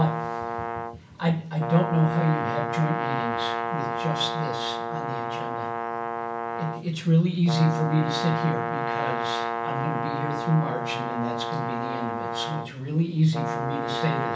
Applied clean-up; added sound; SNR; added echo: none; Brass instrument; 3 dB; none.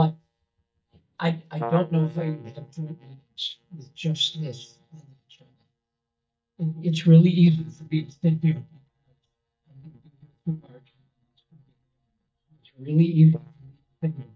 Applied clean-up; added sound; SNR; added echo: neural mask model DeepFilterNet 3.